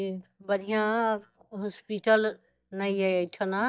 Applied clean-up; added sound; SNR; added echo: neural mask model DeepFilterNet 3.